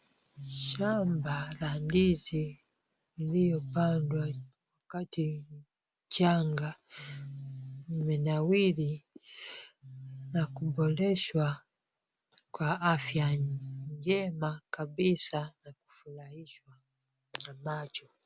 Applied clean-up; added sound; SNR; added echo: none; none; none; none.